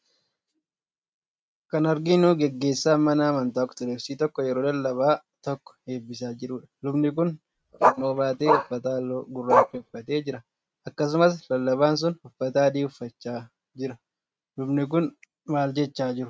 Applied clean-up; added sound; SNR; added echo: neural mask model RNNoise.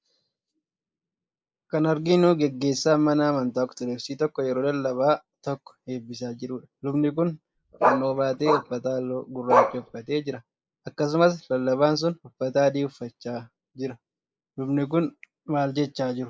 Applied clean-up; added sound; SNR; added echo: neural mask model Resemble Enhance denoiser.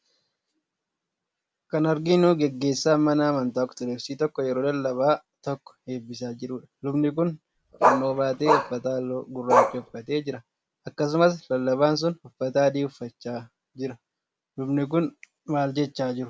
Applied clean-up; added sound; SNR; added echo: none; Bark; -1 dB; none.